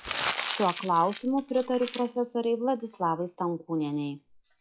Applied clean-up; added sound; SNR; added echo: classical method log-MMSE.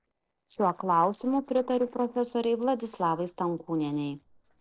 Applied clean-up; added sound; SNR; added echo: neural separator model SepFormer DNS4.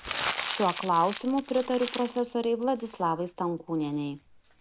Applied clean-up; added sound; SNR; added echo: none; Crumpling, crinkling; 10 dB; none.